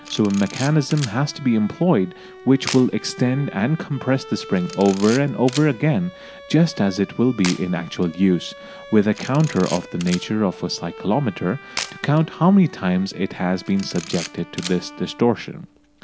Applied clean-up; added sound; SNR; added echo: none; Camera + Bowed string instrument; 16 dB; none.